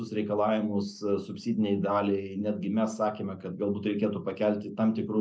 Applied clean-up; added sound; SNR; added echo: none; none; none; none.